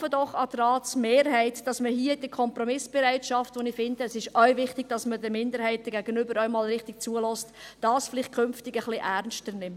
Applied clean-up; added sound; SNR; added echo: none; none; none; none.